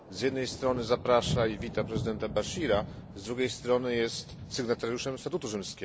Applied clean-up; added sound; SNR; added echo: none; Thunder; 9 dB; none.